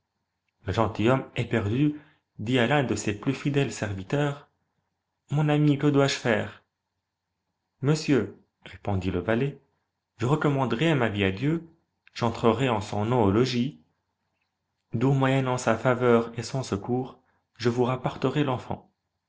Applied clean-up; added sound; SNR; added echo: none; none; none; none.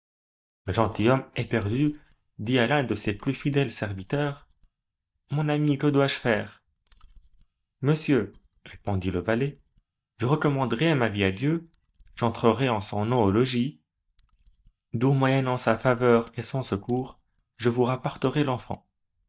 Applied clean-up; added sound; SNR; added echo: neural mask model DeepFilterNet 3.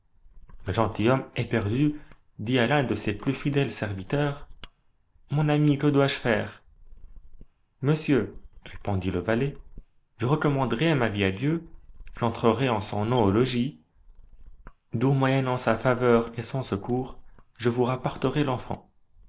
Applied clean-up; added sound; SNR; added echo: neural mask model Resemble Enhance denoiser.